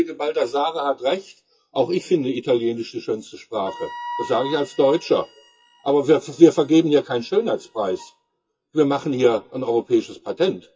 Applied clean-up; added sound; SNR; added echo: classical method WPE with log-MMSE.